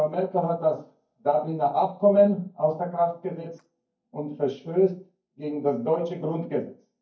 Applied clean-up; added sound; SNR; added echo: neural mask model DeepFilterNet 3.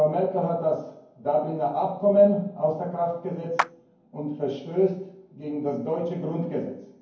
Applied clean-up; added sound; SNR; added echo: none; Clapping; 8 dB; reverberation time 0.9 s.